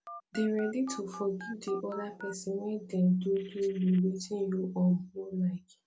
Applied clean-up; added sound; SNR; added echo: none; Telephone; 18 dB; none.